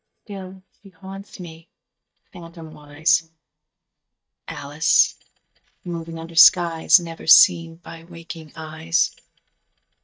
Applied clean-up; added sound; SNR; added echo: neural mask model DeepFilterNet 3.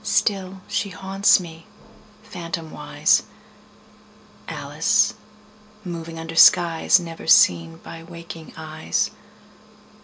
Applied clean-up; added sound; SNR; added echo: none; none; none; none.